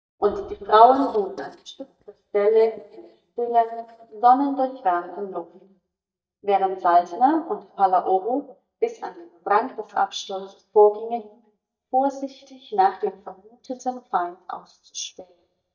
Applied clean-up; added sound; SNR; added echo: neural mask model DeepFilterNet 3.